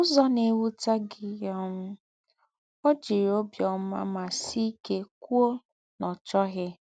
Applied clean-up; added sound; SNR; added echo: none; none; none; none.